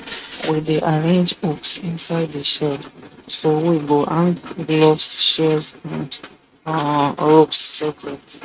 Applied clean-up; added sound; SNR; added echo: neural mask model RNNoise.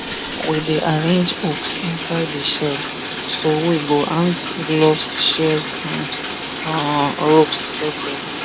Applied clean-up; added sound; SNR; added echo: none; Bathtub (filling or washing); 6 dB; none.